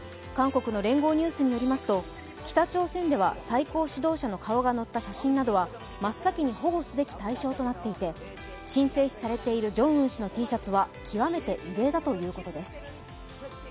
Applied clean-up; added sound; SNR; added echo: none; none; none; none.